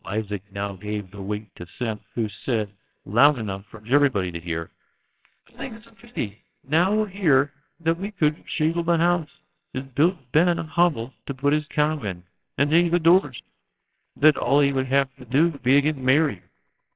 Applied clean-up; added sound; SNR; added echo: neural separator model SepFormer WHAMR!.